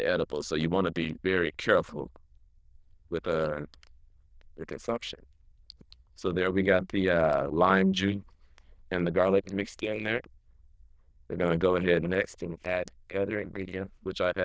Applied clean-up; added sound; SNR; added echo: neural diffusion model UNIVERSE++.